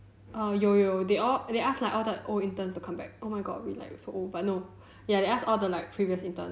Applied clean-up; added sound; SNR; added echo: none; none; none; none.